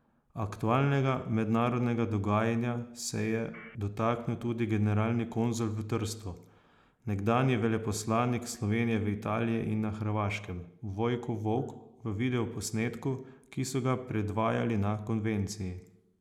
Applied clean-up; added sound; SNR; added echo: neural mask model Resemble Enhance denoiser.